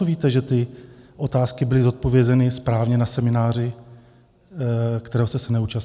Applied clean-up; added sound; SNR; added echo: none; none; none; none.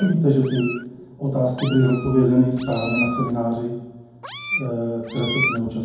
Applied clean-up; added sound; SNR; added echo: none; Meow; 10 dB; reverberation time 1.2 s.